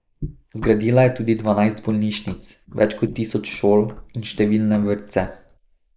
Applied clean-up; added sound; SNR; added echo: neural mask model Resemble Enhance denoiser.